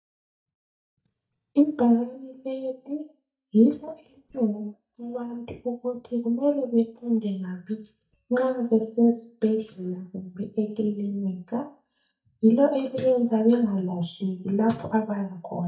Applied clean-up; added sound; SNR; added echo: neural mask model DeepFilterNet 3.